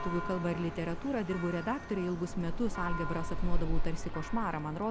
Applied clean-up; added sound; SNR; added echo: none; Church bell; -2 dB; none.